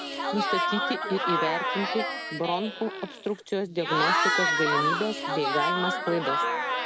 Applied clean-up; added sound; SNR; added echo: none; Crowd / Cheering; -3 dB; none.